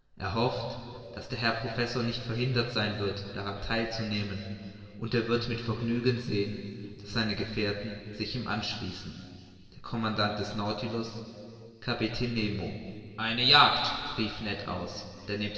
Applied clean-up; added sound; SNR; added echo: neural separator model SepFormer DNS4.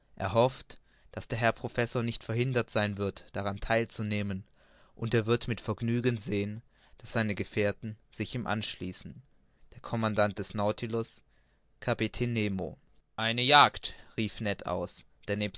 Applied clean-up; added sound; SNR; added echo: none; none; none; none.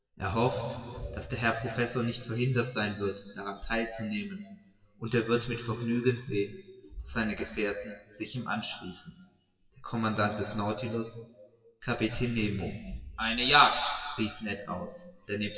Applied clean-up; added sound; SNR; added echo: classical method WPE with log-MMSE.